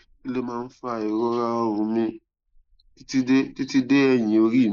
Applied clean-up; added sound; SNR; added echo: neural mask model Resemble Enhance denoiser.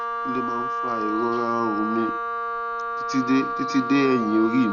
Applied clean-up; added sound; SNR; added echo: none; Wind instrument, woodwind instrument; 3 dB; none.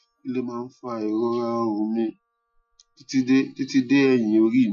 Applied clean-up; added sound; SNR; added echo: classical method Wiener filter.